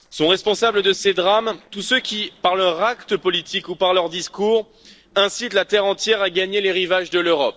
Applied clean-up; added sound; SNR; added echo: neural separator model SepFormer DNS4.